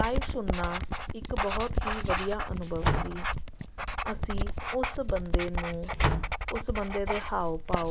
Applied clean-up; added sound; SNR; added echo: none; Writing + Slam; -4 dB; none.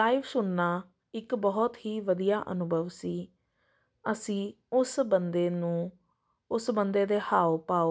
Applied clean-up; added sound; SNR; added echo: none; none; none; none.